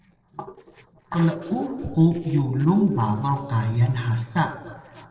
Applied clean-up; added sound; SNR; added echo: neural separator model SepFormer DNS4.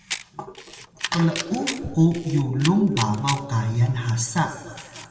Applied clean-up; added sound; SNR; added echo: none; Camera; 13 dB; reverberation time 2.2 s.